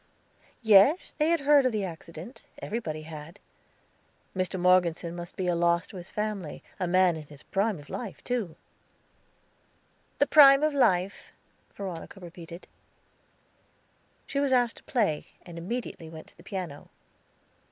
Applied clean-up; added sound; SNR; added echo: none; none; none; none.